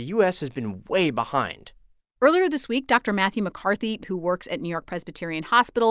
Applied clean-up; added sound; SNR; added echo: none; none; none; none.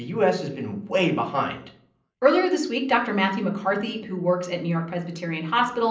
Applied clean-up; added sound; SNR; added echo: none; none; none; reverberation time 0.6 s.